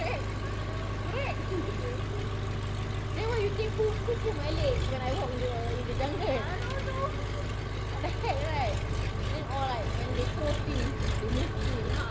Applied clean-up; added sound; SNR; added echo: none; Engine; -4 dB; none.